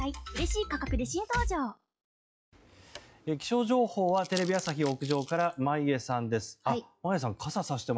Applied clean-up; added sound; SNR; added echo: classical method log-MMSE.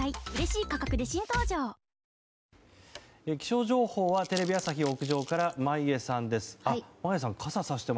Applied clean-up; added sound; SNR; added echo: none; Crumpling, crinkling; 13 dB; none.